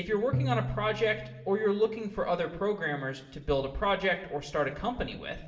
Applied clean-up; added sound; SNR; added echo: none; Bowed string instrument; 8 dB; reverberation time 0.8 s.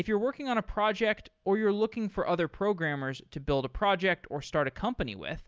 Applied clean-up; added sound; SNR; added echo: none; none; none; none.